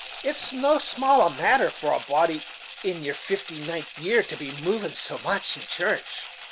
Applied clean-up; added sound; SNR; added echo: none; Rattle (instrument); 14 dB; none.